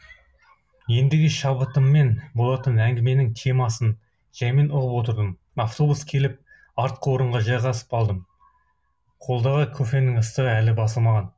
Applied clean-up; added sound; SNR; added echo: none; none; none; none.